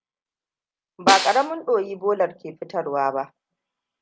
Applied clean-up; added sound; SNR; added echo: none; Snare drum; 4 dB; none.